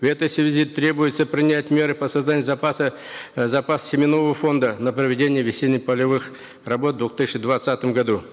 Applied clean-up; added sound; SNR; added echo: none; none; none; none.